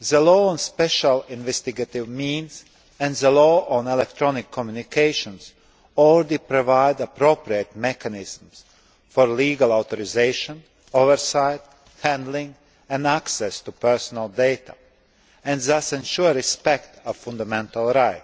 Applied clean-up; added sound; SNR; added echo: none; none; none; none.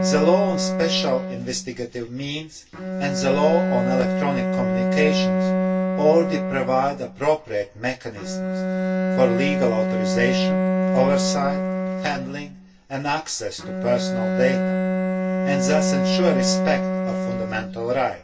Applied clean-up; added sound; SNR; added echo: none; Bowed string instrument; -1 dB; reverberation time 0.2 s.